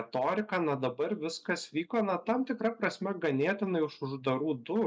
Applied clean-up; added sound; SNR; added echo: none; none; none; none.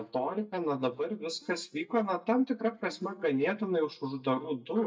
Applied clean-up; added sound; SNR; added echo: neural mask model DeepFilterNet 3.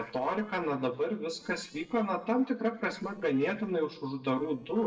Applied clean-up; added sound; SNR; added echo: neural separator model SepFormer DNS4.